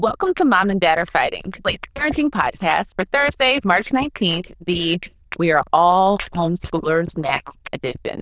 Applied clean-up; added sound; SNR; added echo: neural diffusion model UNIVERSE++.